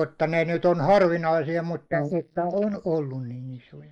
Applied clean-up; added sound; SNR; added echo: neural mask model Resemble Enhance denoiser.